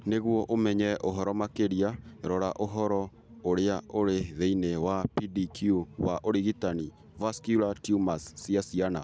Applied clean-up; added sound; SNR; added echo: none; none; none; none.